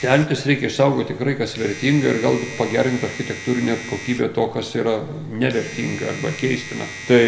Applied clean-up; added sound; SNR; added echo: none; Domestic sounds, home sounds; 15 dB; reverberation time 1.5 s.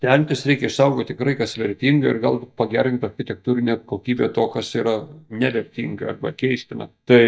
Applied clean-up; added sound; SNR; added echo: neural mask model DeepFilterNet 3.